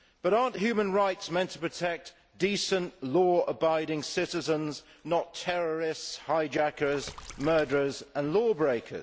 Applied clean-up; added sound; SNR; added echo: none; Water / Splash, splatter; 18 dB; none.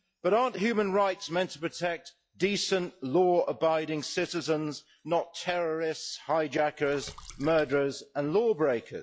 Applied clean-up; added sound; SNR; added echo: classical method log-MMSE.